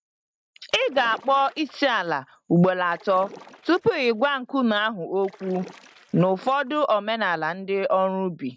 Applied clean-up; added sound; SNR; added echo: neural mask model RNNoise.